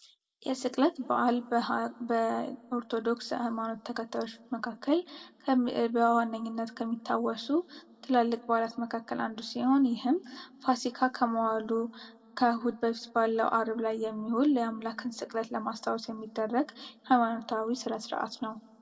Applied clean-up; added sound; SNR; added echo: none; none; none; reverberation time 1.0 s.